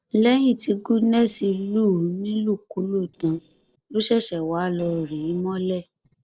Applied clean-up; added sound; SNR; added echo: neural separator model SepFormer DNS4.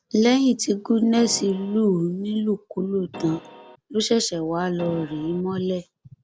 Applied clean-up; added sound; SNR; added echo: none; Keyboard (musical); 15 dB; none.